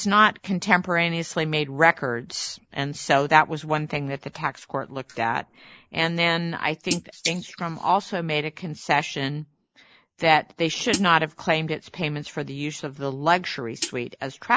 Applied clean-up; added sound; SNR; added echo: neural mask model Resemble Enhance denoiser.